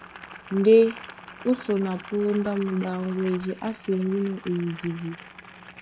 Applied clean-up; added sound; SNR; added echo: none; Boiling; 18 dB; none.